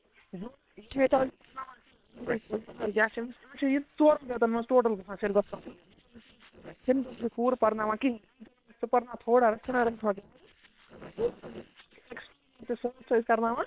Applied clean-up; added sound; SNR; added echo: neural separator model SepFormer WHAM!.